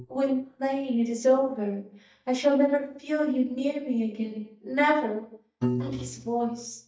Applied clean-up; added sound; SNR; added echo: neural mask model DeepFilterNet 3.